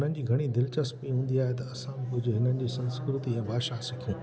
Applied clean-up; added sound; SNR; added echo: none; none; none; none.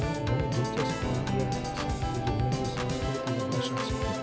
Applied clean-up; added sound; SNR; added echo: none; Organ; -2 dB; none.